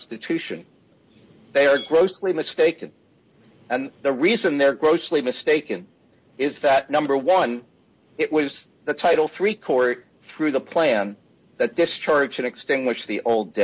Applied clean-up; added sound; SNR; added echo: none; none; none; none.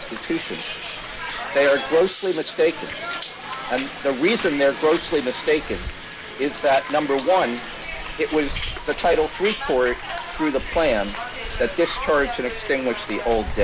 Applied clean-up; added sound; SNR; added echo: none; Hiss; 8 dB; none.